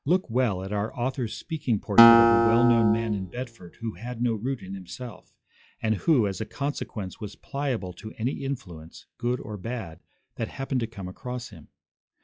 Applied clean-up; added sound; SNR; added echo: classical method log-MMSE.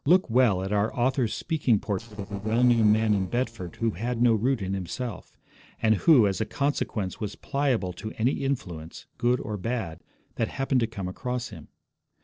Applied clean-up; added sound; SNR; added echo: neural separator model SepFormer DNS4.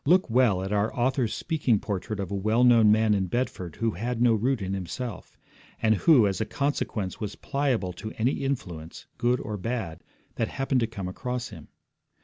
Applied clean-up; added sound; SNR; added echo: none; none; none; none.